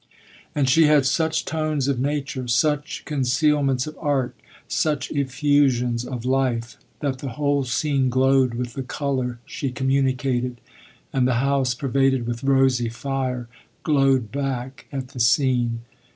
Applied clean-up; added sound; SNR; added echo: none; none; none; none.